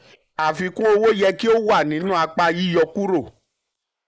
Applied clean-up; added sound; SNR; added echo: neural mask model Resemble Enhance denoiser.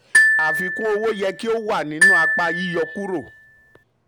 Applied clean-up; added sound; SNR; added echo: none; Glockenspiel; -4 dB; none.